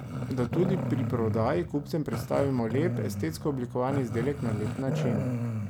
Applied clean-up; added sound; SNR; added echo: none; Growling; 3 dB; none.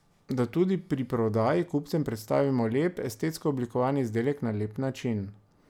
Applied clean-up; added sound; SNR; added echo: none; none; none; none.